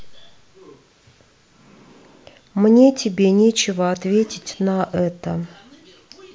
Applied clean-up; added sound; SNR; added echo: none; none; none; none.